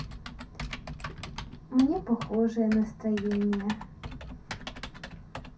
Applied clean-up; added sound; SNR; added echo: none; Typing; 11 dB; reverberation time 0.3 s.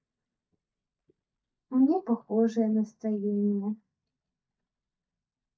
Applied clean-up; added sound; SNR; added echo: neural mask model DeepFilterNet 3.